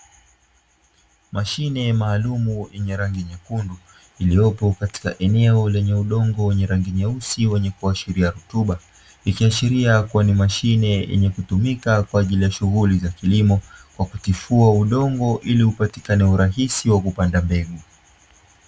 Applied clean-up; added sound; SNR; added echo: none; none; none; none.